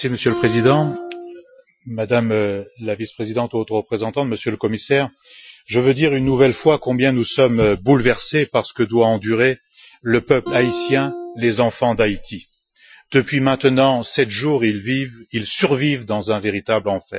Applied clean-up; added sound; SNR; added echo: classical method Wiener filter.